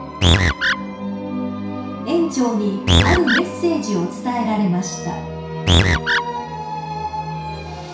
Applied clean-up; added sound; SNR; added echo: none; Animal; -5 dB; reverberation time 0.6 s.